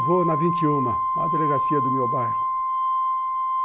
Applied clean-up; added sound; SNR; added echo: none; Organ; -4 dB; none.